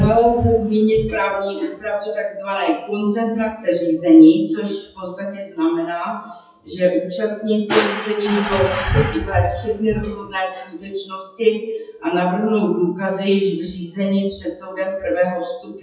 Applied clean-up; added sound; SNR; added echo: classical method WPE with log-MMSE.